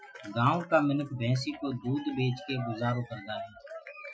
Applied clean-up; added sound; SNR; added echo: classical method Wiener filter.